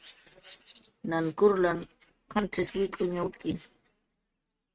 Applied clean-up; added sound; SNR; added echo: neural mask model RNNoise.